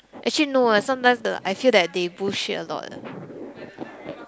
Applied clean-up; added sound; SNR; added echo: none; none; none; none.